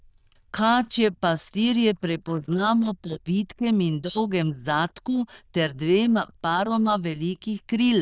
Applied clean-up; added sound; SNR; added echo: neural diffusion model UNIVERSE++.